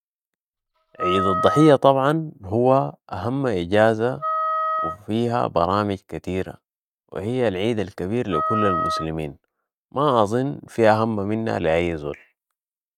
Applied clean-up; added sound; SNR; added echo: none; Wind instrument, woodwind instrument; 4 dB; none.